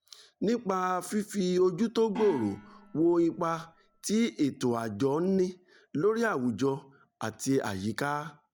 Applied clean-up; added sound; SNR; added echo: none; Gong; 15 dB; none.